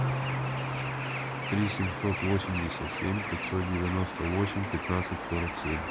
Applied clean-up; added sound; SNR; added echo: none; Marimba, xylophone + Bird; 2 dB; none.